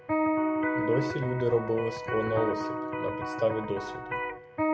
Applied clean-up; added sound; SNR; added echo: none; Electric guitar; 0 dB; none.